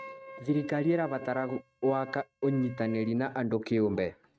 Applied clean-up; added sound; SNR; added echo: neural mask model RNNoise.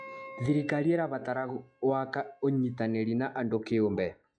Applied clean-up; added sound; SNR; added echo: classical method log-MMSE.